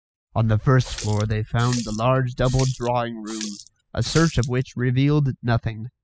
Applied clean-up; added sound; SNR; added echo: classical method spectral subtraction.